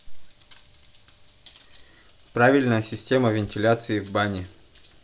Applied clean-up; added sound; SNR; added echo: none; none; none; none.